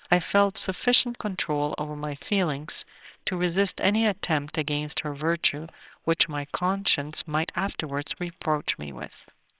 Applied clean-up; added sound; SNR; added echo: neural separator model SepFormer WHAMR!.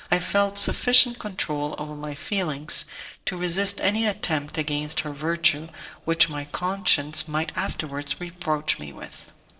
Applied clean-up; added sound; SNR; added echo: neural separator model SepFormer DNS4.